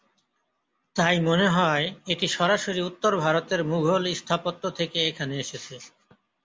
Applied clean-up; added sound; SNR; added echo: none; none; none; none.